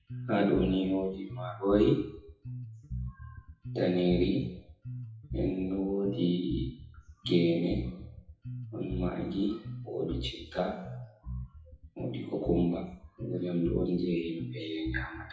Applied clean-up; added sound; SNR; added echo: classical method WPE with log-MMSE.